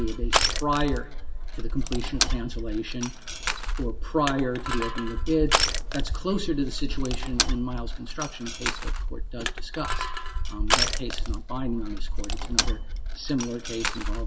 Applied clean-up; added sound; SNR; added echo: none; Crushing; -4 dB; reverberation time 2.5 s.